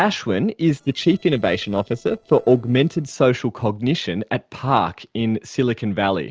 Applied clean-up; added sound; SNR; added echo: neural separator model SepFormer DNS4.